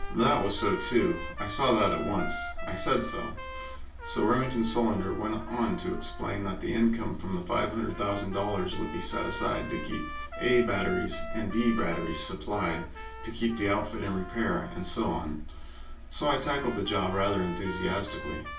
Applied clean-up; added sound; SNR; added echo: none; Trumpet; 12 dB; reverberation time 0.3 s.